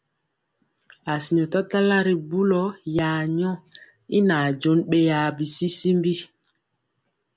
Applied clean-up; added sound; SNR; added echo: none; none; none; none.